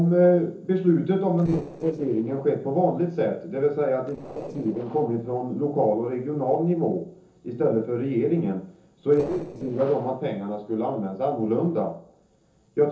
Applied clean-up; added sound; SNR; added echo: neural separator model SepFormer DNS4.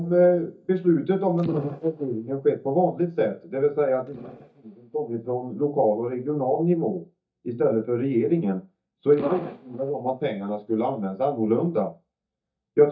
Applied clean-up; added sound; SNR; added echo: neural mask model DeepFilterNet 3.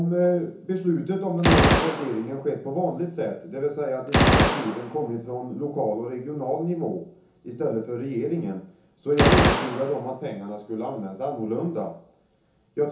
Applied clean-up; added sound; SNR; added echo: none; Gunshot, gunfire; -3 dB; reverberation time 0.7 s.